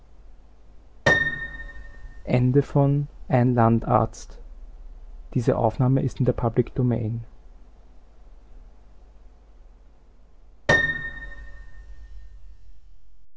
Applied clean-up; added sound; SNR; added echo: none; Piano; 2 dB; none.